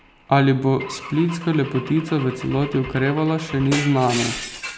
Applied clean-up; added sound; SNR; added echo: none; Glass / Engine / Car; 12 dB; none.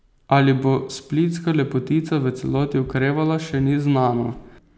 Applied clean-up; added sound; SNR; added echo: none; none; none; none.